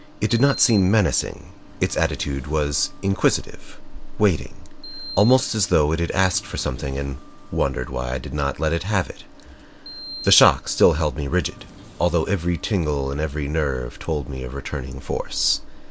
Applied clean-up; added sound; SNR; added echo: none; Sliding door; 20 dB; none.